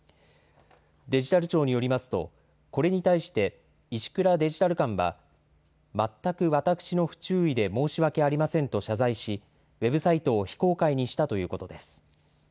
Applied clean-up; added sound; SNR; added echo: none; none; none; none.